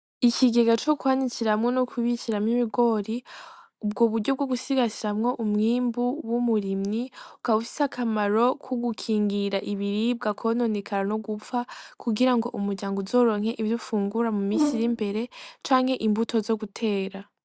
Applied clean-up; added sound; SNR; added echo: neural mask model DeepFilterNet 3.